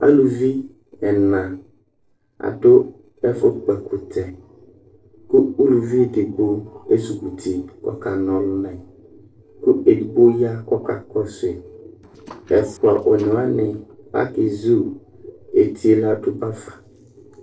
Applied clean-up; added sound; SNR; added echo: neural separator model SepFormer DNS4.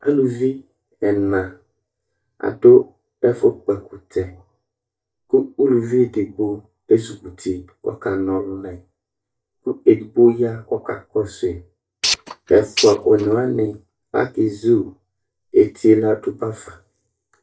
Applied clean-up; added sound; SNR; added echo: neural mask model DeepFilterNet 3.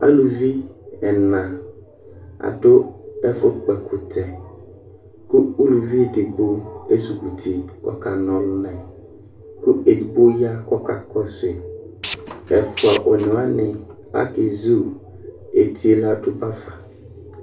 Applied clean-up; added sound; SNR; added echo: none; Tools; 8 dB; reverberation time 0.3 s.